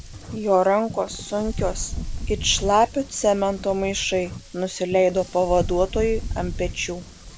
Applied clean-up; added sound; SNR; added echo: none; Wind; 9 dB; none.